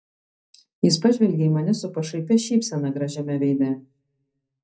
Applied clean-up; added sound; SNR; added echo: none; none; none; reverberation time 0.2 s.